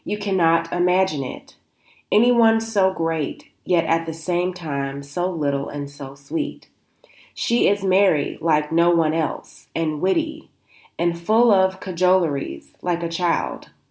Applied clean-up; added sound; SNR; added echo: none; none; none; none.